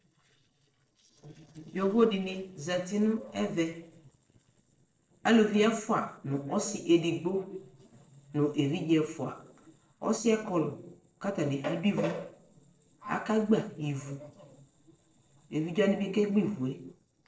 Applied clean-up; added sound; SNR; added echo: neural separator model SepFormer DNS4.